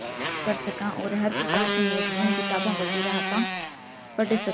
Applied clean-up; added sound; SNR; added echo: none; Motorcycle; 0 dB; none.